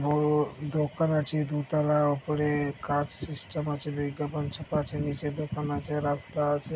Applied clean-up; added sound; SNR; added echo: none; none; none; none.